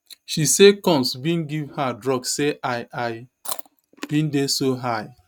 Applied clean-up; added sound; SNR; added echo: neural mask model RNNoise.